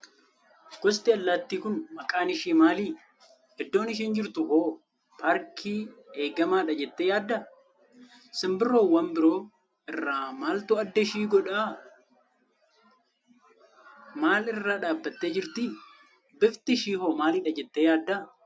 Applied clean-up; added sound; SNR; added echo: none; none; none; none.